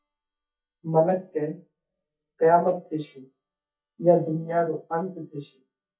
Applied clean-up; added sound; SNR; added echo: neural mask model DeepFilterNet 3.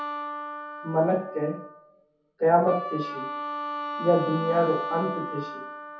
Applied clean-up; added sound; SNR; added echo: none; Wind instrument, woodwind instrument; 7 dB; reverberation time 0.5 s.